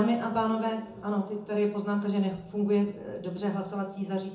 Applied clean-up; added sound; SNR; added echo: none; none; none; reverberation time 0.7 s.